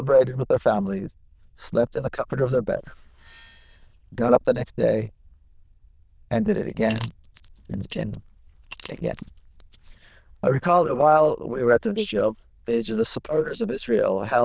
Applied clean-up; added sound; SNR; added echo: neural diffusion model UNIVERSE++.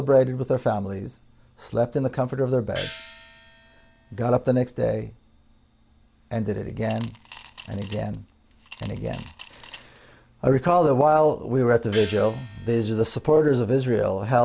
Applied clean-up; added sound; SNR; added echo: none; Coin (dropping) / Glass + Gong; 17 dB; none.